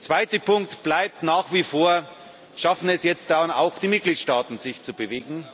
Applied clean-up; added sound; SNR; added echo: none; none; none; none.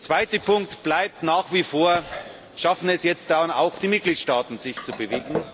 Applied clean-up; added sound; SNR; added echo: none; Chewing, mastication; 15 dB; none.